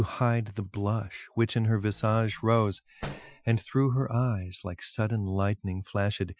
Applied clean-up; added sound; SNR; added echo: classical method Wiener filter.